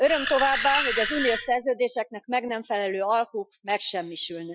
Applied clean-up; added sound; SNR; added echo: classical method Wiener filter.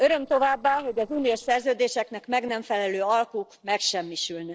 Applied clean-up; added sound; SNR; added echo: neural separator model SepFormer DNS4.